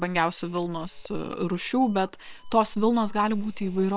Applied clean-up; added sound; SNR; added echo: neural separator model SepFormer WHAM!.